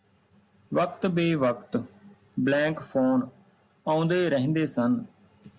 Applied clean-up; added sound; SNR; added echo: none; none; none; none.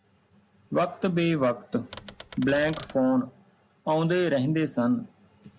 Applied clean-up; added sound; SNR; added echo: none; Typewriter; 16 dB; none.